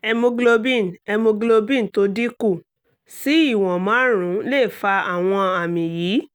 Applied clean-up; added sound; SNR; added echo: none; none; none; none.